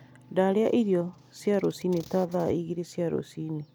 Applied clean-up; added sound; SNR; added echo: none; none; none; none.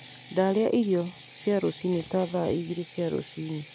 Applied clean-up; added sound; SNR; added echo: none; Ratchet, pawl; 13 dB; none.